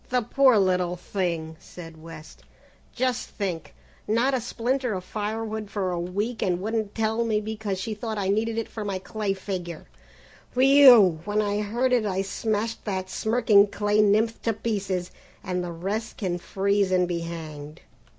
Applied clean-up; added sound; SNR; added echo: none; none; none; none.